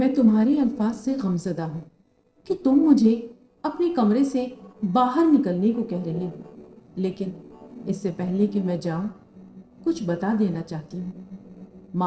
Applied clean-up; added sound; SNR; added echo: neural separator model SepFormer DNS4.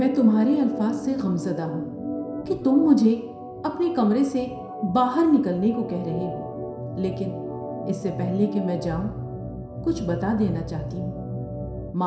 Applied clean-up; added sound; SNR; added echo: none; Organ; 8 dB; reverberation time 0.6 s.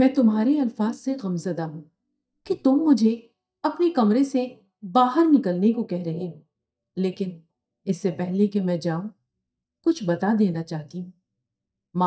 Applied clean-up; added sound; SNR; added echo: neural mask model DeepFilterNet 3.